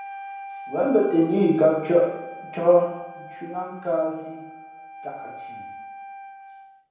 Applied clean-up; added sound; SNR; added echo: none; Wind instrument, woodwind instrument; 15 dB; reverberation time 0.9 s.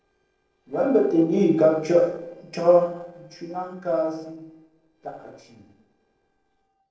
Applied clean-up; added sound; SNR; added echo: neural separator model SepFormer DNS4.